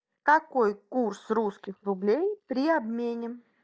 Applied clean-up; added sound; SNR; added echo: neural mask model DeepFilterNet 3.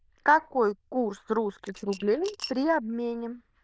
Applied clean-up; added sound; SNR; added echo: neural diffusion model UNIVERSE++.